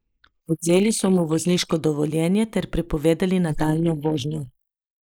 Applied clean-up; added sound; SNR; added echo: neural mask model Resemble Enhance denoiser.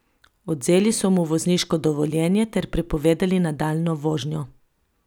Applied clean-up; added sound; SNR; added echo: none; none; none; none.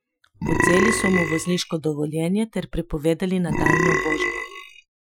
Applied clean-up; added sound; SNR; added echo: classical method Wiener filter.